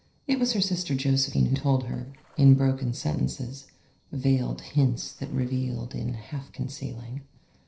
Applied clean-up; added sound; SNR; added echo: neural separator model SepFormer DNS4.